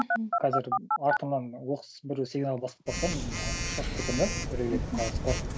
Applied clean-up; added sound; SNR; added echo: none; Telephone; 1 dB; none.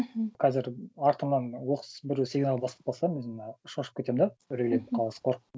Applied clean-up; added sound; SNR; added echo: none; none; none; none.